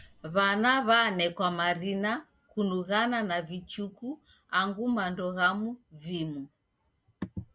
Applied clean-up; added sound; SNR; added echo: none; none; none; none.